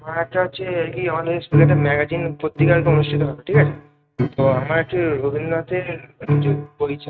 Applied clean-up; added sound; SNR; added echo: neural mask model RNNoise.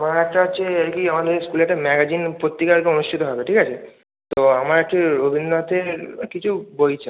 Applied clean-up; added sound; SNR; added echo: none; none; none; none.